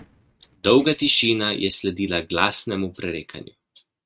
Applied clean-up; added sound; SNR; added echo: neural mask model RNNoise.